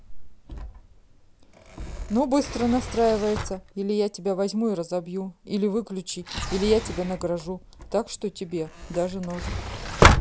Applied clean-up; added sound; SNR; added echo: none; Sliding door; 2 dB; none.